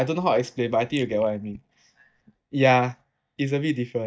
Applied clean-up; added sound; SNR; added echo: neural mask model DeepFilterNet 3.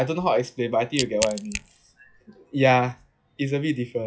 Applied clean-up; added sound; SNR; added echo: classical method log-MMSE.